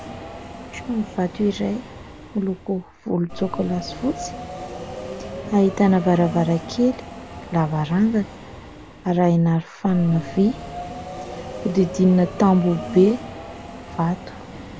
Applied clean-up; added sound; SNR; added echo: none; Subway, metro, underground; 12 dB; none.